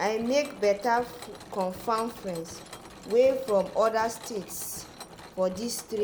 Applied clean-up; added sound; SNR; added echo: none; Mechanisms; 17 dB; none.